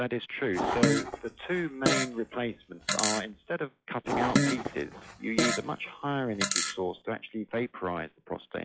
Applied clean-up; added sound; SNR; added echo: classical method log-MMSE.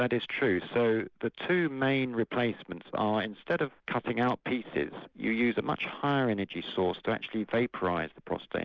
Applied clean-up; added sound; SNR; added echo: none; none; none; none.